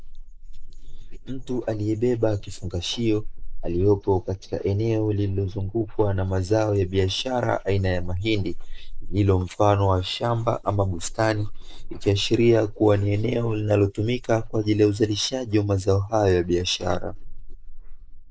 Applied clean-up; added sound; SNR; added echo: neural mask model Resemble Enhance denoiser.